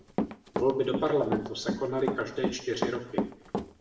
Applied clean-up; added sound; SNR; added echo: none; Run; 3 dB; reverberation time 0.7 s.